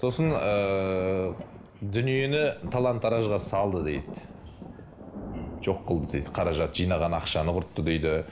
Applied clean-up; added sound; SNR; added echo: none; Thunder; 15 dB; reverberation time 1.6 s.